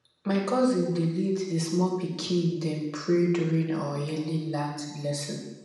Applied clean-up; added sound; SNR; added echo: none; none; none; reverberation time 0.9 s.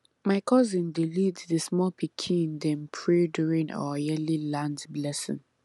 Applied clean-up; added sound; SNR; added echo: none; none; none; none.